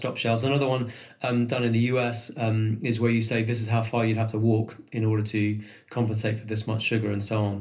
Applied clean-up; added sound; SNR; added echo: none; none; none; reverberation time 0.3 s.